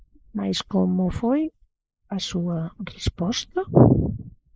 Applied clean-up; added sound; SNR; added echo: neural mask model Resemble Enhance denoiser.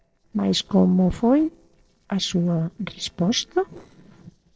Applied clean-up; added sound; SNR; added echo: neural separator model SepFormer DNS4.